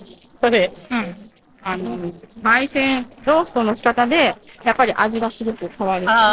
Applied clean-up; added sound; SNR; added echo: neural separator model SepFormer DNS4.